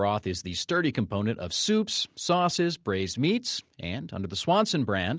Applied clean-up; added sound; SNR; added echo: none; none; none; none.